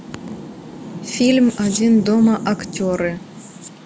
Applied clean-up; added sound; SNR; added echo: none; Rain; 13 dB; none.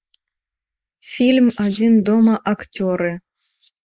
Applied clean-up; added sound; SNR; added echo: neural mask model Resemble Enhance denoiser.